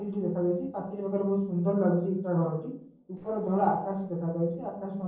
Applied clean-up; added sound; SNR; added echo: neural separator model SepFormer DNS4.